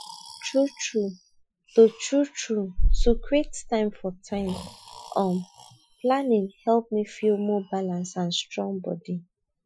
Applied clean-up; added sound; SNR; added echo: classical method Wiener filter.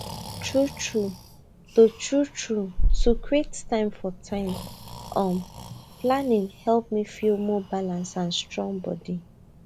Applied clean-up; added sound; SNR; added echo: none; Breathing; 5 dB; none.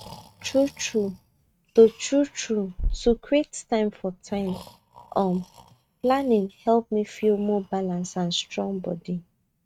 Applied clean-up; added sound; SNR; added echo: neural mask model RNNoise.